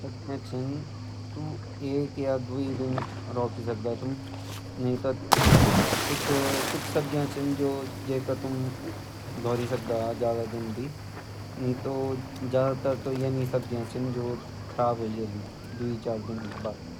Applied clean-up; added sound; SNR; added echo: none; Cricket / Waves, surf; 1 dB; none.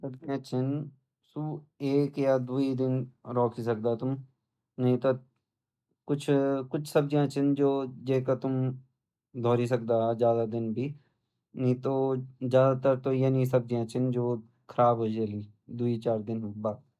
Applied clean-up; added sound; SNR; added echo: none; none; none; none.